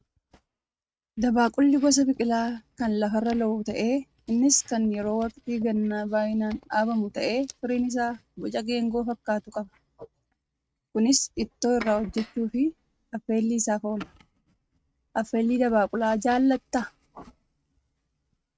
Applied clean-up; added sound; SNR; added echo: neural mask model RNNoise.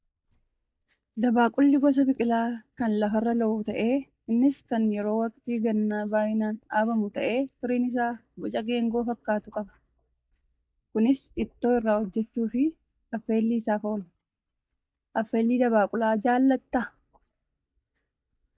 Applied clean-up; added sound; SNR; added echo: neural mask model DeepFilterNet 3.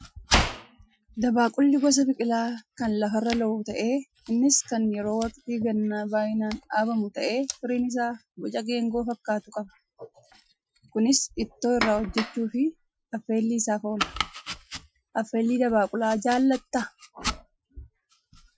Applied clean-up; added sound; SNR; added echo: classical method Wiener filter.